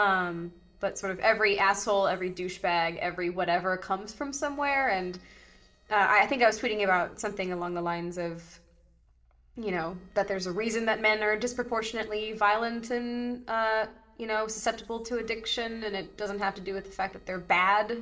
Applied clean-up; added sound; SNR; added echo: neural separator model SepFormer DNS4.